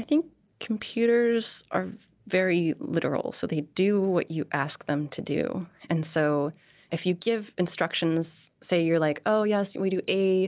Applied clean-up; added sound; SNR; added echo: none; none; none; none.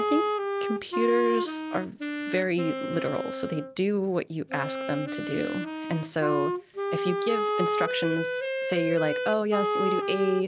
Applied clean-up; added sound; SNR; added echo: none; Wind instrument, woodwind instrument; 1 dB; none.